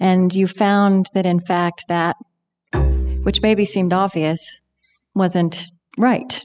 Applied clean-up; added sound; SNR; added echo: classical method spectral subtraction.